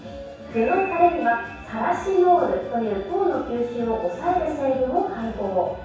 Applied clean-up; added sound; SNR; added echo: none; none; none; reverberation time 0.7 s.